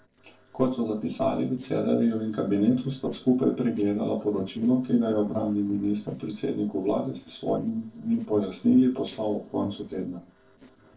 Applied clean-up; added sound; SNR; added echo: neural separator model SepFormer DNS4.